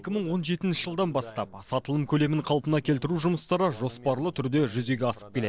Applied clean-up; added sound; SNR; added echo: neural separator model SepFormer DNS4.